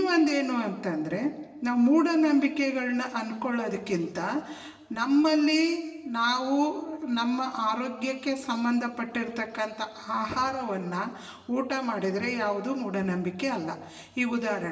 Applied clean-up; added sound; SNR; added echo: none; none; none; reverberation time 1.1 s.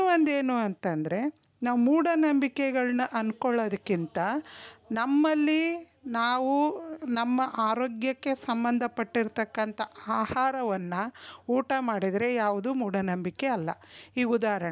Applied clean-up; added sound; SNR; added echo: none; none; none; none.